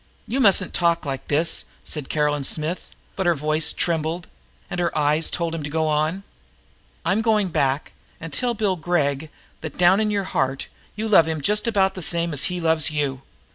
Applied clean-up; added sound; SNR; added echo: none; none; none; none.